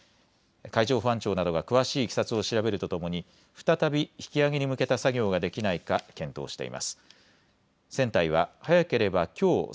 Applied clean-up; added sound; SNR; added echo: none; none; none; none.